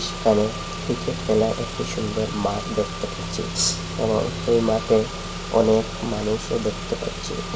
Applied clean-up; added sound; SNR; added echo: none; Engine / Car; 7 dB; reverberation time 1.5 s.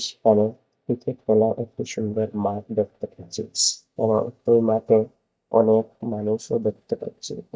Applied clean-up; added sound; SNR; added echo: neural mask model DeepFilterNet 3.